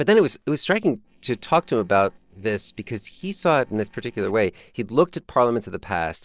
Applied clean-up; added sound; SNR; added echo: neural separator model SepFormer DNS4.